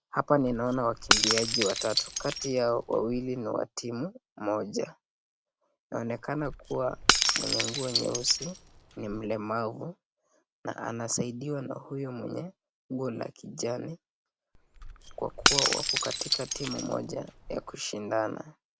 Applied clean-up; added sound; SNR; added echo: none; Shatter / Crushing; -2 dB; none.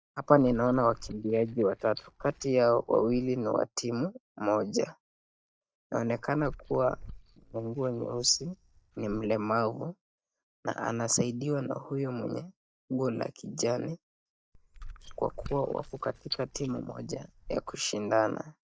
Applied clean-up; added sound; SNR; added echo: neural mask model DeepFilterNet 3.